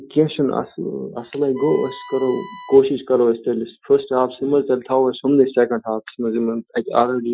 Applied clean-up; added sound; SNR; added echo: classical method Wiener filter.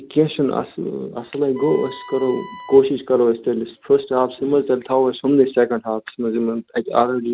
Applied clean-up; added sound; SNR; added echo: none; Wind instrument, woodwind instrument; 18 dB; none.